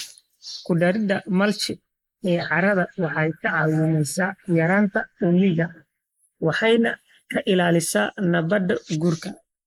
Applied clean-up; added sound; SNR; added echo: neural mask model Resemble Enhance denoiser.